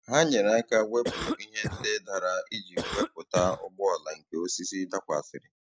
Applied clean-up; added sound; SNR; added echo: neural mask model Resemble Enhance denoiser.